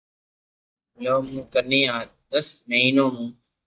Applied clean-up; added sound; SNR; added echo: neural mask model DeepFilterNet 3.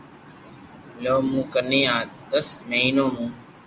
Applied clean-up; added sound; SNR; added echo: none; none; none; none.